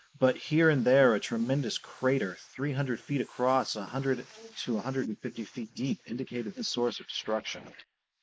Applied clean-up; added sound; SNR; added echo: neural mask model Resemble Enhance denoiser.